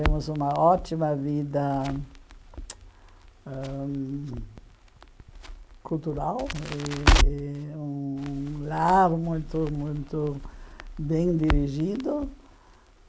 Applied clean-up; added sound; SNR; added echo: none; Crackle; 3 dB; none.